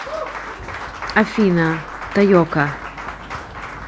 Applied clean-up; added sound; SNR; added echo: none; Applause; 10 dB; none.